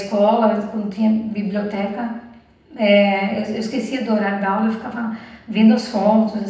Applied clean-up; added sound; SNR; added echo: none; none; none; reverberation time 0.9 s.